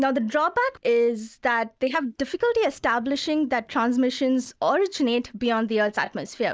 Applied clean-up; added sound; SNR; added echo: neural mask model Resemble Enhance denoiser.